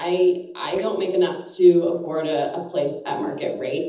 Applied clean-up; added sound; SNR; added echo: neural separator model SepFormer DNS4.